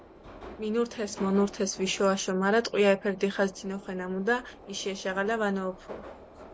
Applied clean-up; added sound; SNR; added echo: none; Subway, metro, underground; 18 dB; none.